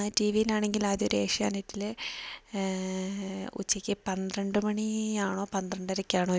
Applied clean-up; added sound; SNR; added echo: none; none; none; none.